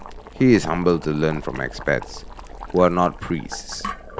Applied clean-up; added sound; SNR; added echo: none; Boiling; 13 dB; none.